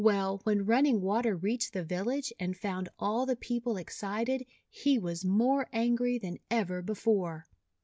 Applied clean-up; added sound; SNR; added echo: none; none; none; none.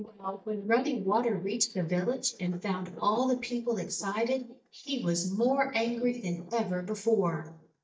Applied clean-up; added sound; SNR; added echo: neural mask model DeepFilterNet 3.